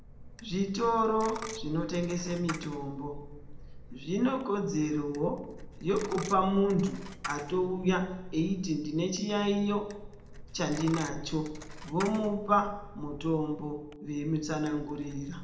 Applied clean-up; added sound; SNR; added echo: none; Coin (dropping); 12 dB; reverberation time 0.7 s.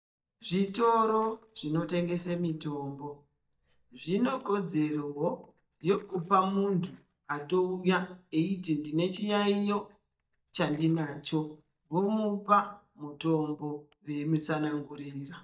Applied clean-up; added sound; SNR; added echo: neural mask model DeepFilterNet 3.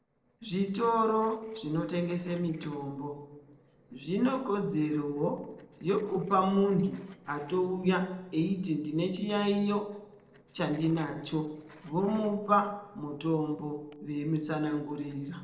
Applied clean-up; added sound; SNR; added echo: neural separator model SepFormer DNS4.